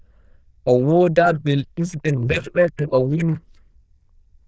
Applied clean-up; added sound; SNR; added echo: neural diffusion model UNIVERSE++.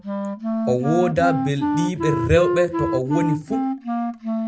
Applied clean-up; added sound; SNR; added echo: none; Wind instrument, woodwind instrument; 1 dB; none.